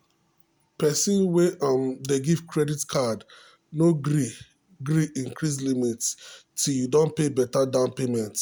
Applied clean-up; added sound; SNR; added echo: none; none; none; none.